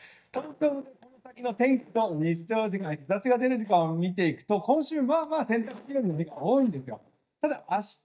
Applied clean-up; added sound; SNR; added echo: neural mask model DeepFilterNet 3.